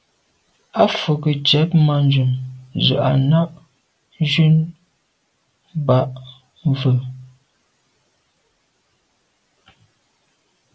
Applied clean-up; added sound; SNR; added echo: none; none; none; none.